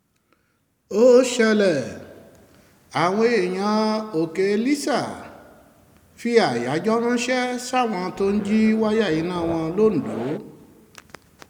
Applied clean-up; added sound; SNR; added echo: none; Zipper (clothing); 15 dB; none.